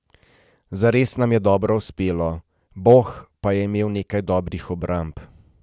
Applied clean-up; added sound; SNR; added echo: none; none; none; none.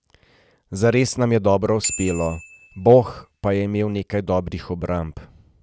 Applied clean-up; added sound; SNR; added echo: none; Bicycle bell; 14 dB; none.